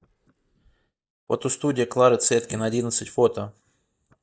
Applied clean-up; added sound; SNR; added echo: neural mask model DeepFilterNet 3.